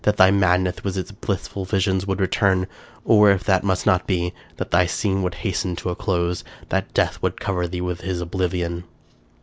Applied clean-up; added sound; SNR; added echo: none; none; none; none.